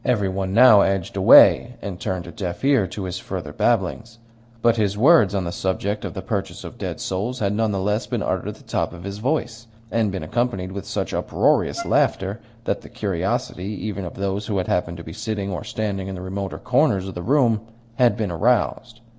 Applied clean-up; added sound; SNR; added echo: none; Wind instrument, woodwind instrument; 14 dB; none.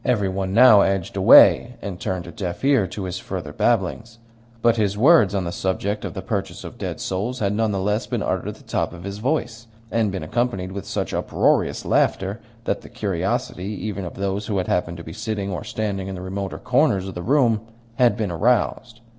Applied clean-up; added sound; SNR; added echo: none; none; none; none.